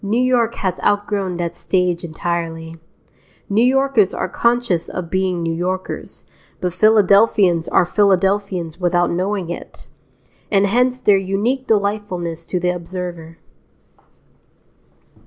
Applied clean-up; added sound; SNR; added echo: none; none; none; none.